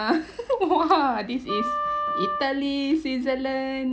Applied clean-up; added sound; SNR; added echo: none; Wind instrument, woodwind instrument; 5 dB; none.